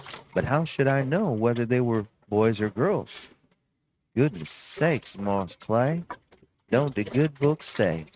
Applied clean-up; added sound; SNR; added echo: neural mask model RNNoise.